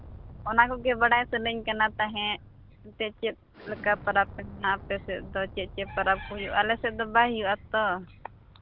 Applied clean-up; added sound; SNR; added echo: none; Explosion; 17 dB; none.